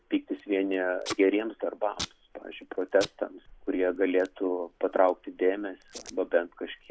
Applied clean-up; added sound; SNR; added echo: none; Packing tape, duct tape; 17 dB; none.